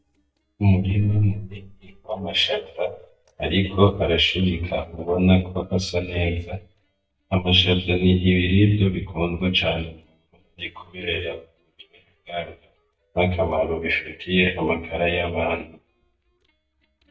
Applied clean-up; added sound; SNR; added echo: neural mask model DeepFilterNet 3.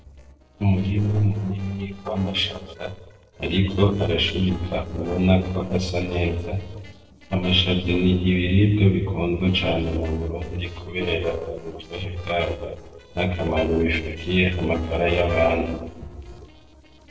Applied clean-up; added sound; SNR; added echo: neural separator model SepFormer DNS4.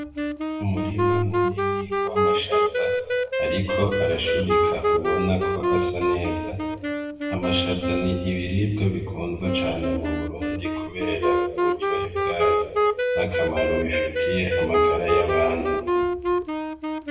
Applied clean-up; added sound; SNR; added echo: none; Wind instrument, woodwind instrument; -3 dB; reverberation time 1.1 s.